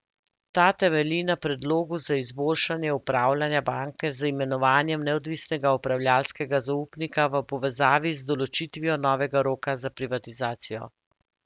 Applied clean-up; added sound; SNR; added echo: none; none; none; none.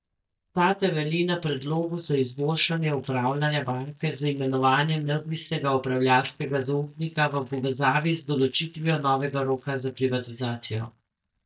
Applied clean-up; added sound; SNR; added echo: neural mask model DeepFilterNet 3.